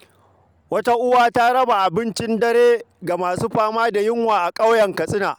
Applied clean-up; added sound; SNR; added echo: none; none; none; none.